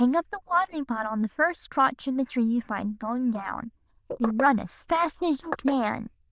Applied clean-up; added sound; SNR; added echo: neural diffusion model UNIVERSE++.